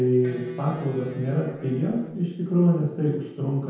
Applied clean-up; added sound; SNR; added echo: none; Electric guitar; 16 dB; reverberation time 0.9 s.